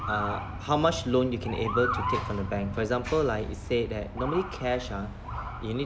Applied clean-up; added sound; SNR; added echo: none; Motor vehicle (road) / Siren; 8 dB; none.